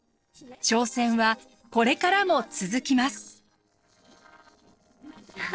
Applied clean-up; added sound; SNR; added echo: neural separator model SepFormer DNS4.